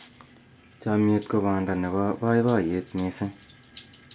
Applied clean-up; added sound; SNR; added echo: none; none; none; none.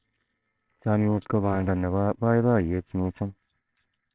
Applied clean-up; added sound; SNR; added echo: neural separator model SepFormer WHAMR!.